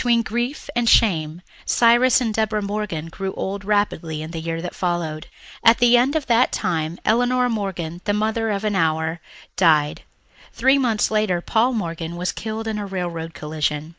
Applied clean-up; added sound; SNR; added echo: neural mask model Resemble Enhance denoiser.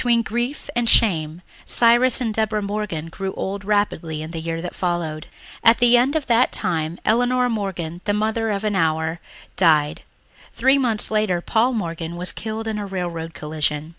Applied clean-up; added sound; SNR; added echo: none; none; none; none.